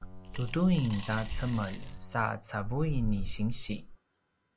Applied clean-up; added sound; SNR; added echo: none; Coin (dropping) / Glass + Boat, Water vehicle; 4 dB; none.